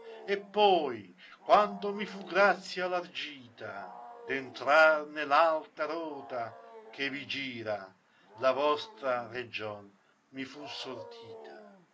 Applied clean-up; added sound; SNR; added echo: none; Wild animals; 20 dB; none.